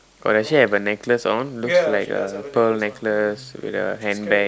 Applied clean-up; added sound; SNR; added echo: none; none; none; none.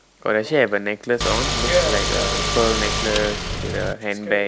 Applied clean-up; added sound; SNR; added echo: none; Car; 0 dB; none.